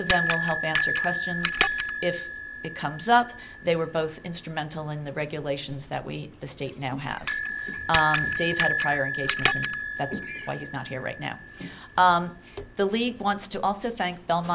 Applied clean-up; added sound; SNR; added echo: none; Bell; 3 dB; none.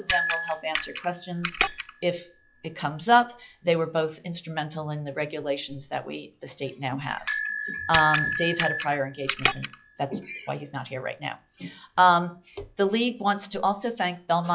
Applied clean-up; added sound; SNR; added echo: classical method log-MMSE.